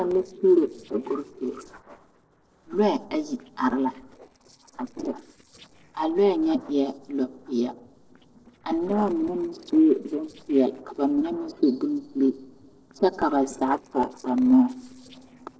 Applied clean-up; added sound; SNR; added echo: neural separator model SepFormer DNS4.